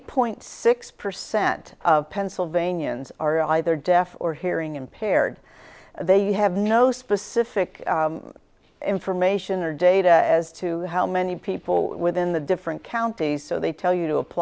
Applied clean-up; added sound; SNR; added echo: none; none; none; none.